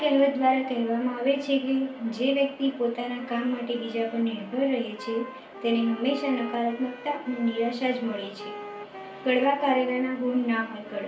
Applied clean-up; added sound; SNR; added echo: none; Wind instrument, woodwind instrument; 17 dB; reverberation time 0.3 s.